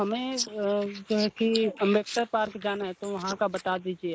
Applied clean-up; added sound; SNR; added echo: neural mask model Resemble Enhance denoiser.